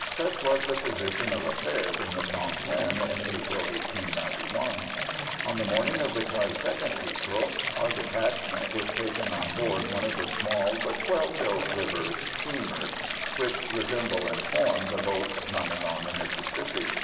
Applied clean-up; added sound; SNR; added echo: none; Stream; 1 dB; reverberation time 2.2 s.